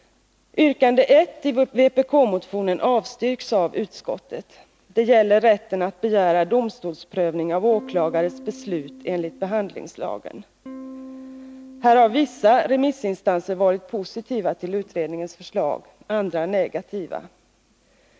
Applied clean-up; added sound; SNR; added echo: none; Electric guitar / Strum; 18 dB; none.